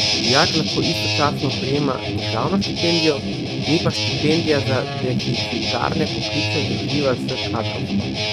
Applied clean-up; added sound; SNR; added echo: neural mask model RNNoise.